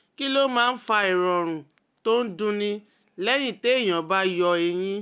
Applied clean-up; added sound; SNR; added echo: none; none; none; none.